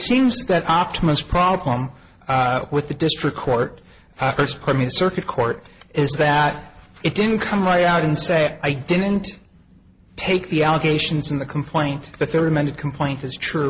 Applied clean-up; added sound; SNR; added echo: none; none; none; none.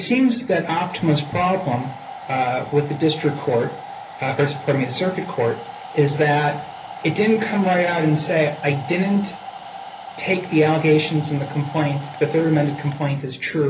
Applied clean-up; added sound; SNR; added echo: none; Domestic sounds, home sounds; 15 dB; reverberation time 0.3 s.